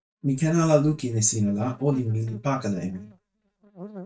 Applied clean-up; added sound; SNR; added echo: neural mask model DeepFilterNet 3.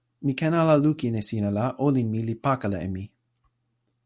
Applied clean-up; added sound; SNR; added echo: none; none; none; none.